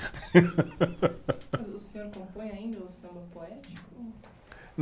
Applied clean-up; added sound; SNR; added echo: none; none; none; none.